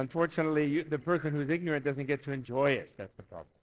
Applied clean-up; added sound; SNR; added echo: neural separator model SepFormer DNS4.